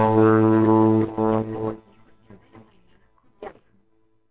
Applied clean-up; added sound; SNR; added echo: neural separator model SepFormer WHAMR!.